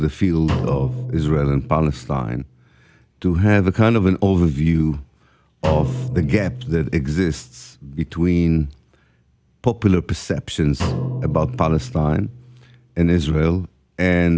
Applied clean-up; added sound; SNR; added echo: none; Drum; 11 dB; none.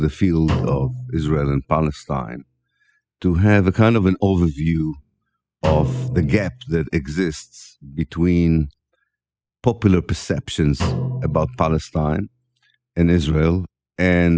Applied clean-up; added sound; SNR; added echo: classical method spectral subtraction.